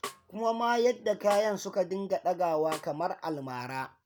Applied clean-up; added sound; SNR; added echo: none; Snare drum; 17 dB; none.